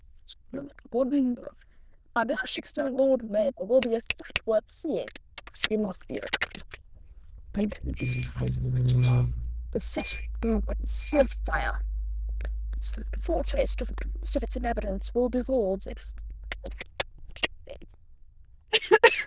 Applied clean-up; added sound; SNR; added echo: neural diffusion model UNIVERSE++.